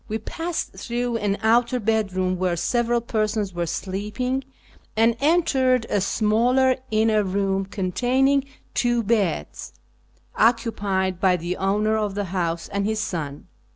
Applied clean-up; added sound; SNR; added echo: none; none; none; none.